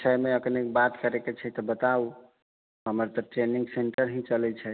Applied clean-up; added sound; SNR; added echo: none; none; none; none.